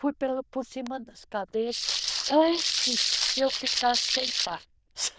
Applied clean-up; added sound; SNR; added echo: neural diffusion model UNIVERSE++.